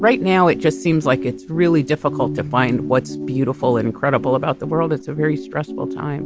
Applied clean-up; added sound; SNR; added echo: none; none; none; none.